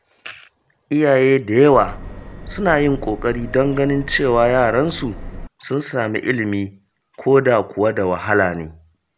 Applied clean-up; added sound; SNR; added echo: none; Subway, metro, underground; 13 dB; none.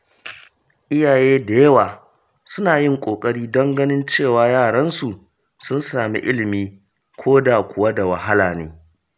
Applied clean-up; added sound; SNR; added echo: none; none; none; none.